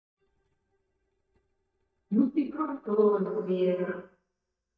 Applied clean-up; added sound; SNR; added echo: neural mask model DeepFilterNet 3.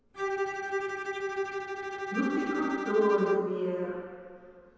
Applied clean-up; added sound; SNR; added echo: none; Bowed string instrument; 3 dB; reverberation time 2.2 s.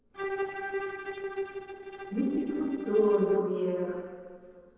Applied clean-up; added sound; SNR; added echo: neural separator model SepFormer DNS4.